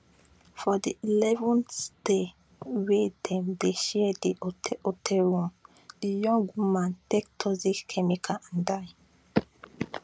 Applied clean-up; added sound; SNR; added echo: none; none; none; none.